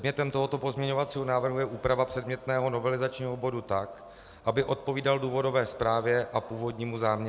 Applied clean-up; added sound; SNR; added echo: none; none; none; none.